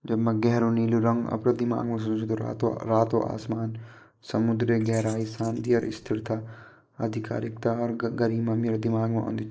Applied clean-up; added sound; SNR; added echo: neural mask model Resemble Enhance denoiser.